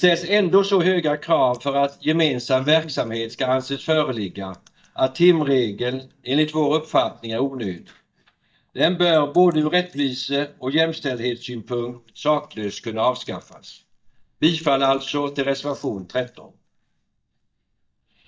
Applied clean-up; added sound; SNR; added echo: neural mask model DeepFilterNet 3.